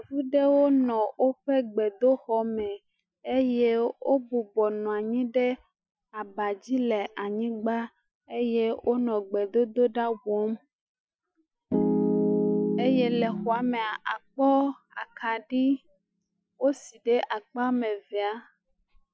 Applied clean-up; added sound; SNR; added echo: classical method Wiener filter.